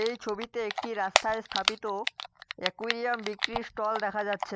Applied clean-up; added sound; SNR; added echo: none; Typing; 1 dB; none.